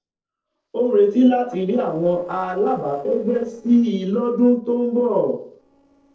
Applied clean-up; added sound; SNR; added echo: neural separator model SepFormer DNS4.